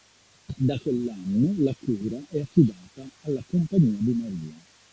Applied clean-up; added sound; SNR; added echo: none; none; none; none.